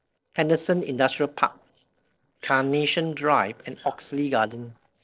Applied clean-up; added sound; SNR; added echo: neural separator model SepFormer DNS4.